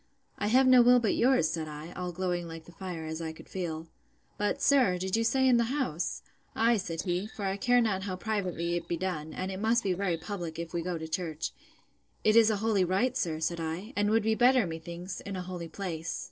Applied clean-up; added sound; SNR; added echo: neural separator model SepFormer DNS4.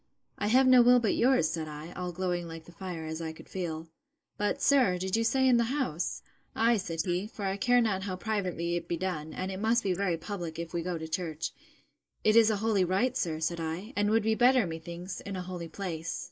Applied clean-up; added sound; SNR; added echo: neural mask model Resemble Enhance denoiser.